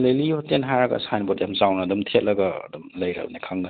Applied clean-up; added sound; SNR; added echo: none; none; none; none.